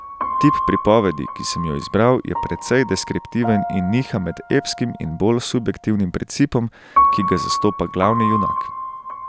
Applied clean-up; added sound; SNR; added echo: none; Piano; 4 dB; none.